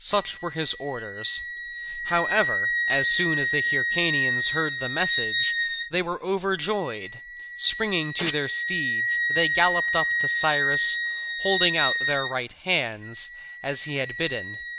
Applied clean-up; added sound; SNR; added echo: none; Wind instrument, woodwind instrument + Domestic sounds, home sounds; 2 dB; none.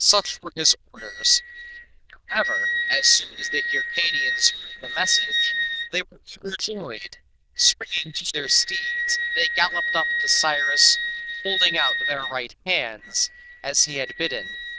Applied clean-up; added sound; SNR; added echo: neural diffusion model UNIVERSE++.